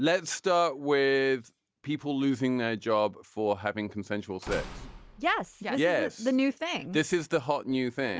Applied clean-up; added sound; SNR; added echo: none; Slam / Wood; 16 dB; none.